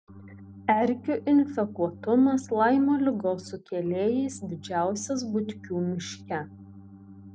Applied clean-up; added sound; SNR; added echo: none; Organ; 19 dB; none.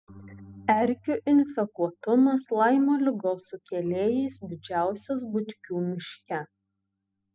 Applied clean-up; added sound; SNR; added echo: classical method spectral subtraction.